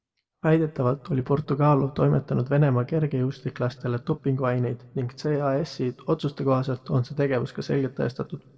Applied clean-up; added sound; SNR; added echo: none; none; none; reverberation time 1.3 s.